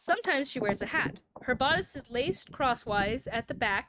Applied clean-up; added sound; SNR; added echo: neural mask model RNNoise.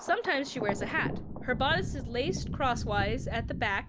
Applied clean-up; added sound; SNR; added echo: none; Thunder; 4 dB; none.